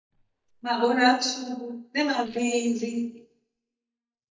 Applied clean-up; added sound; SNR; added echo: neural mask model DeepFilterNet 3.